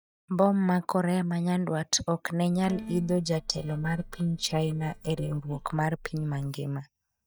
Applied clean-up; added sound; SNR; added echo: neural mask model DeepFilterNet 3.